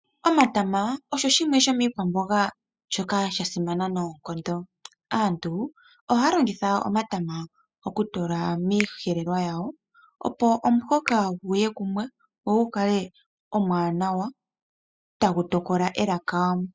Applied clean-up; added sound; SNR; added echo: classical method spectral subtraction.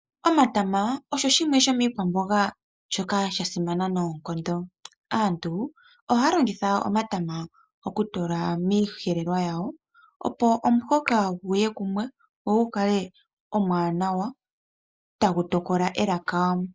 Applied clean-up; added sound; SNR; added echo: neural mask model Resemble Enhance denoiser.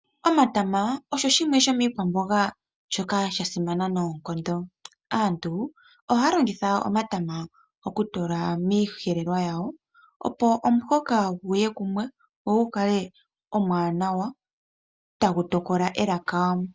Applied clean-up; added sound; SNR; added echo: none; none; none; none.